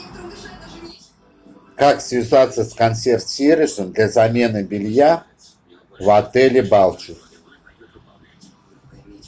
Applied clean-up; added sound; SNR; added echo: none; none; none; none.